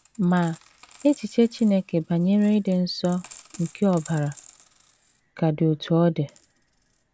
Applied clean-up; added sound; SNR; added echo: none; Coin (dropping); 15 dB; none.